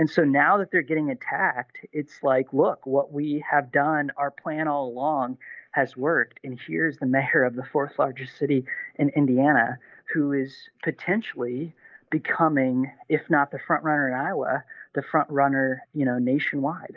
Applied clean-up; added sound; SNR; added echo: neural mask model Resemble Enhance denoiser.